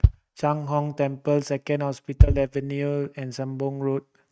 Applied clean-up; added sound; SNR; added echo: neural mask model RNNoise.